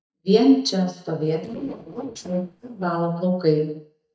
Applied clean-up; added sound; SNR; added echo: neural mask model DeepFilterNet 3.